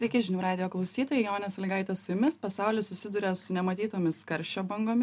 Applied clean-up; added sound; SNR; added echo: none; none; none; none.